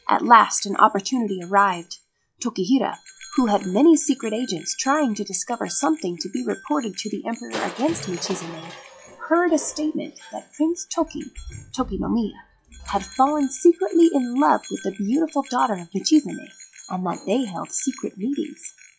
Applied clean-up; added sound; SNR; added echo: classical method log-MMSE.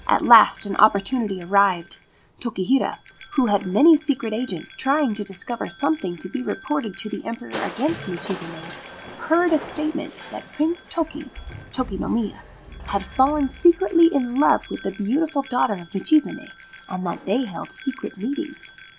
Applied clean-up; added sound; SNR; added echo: none; Crushing + Bell; 17 dB; none.